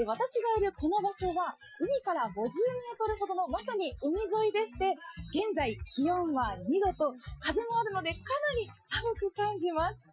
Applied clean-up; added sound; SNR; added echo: classical method Wiener filter.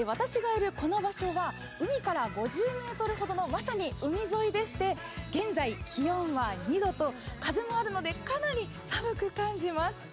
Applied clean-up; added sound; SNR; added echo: none; none; none; none.